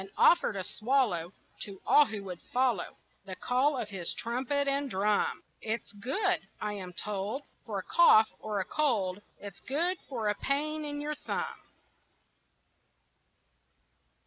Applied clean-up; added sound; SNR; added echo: none; none; none; none.